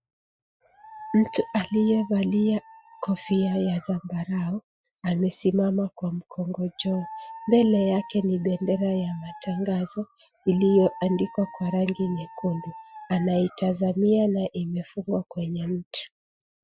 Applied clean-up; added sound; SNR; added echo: classical method Wiener filter.